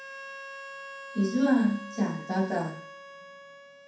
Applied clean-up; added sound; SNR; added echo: none; Harmonica; 13 dB; reverberation time 0.6 s.